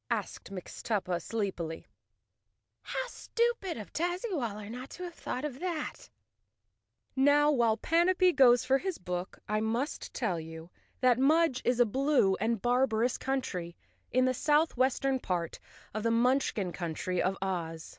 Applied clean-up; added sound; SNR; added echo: none; none; none; none.